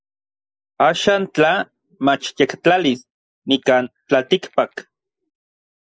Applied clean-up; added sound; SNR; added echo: neural mask model Resemble Enhance denoiser.